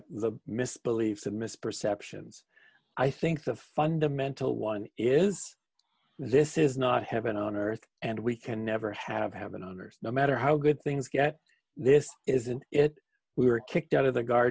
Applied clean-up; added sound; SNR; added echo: none; none; none; none.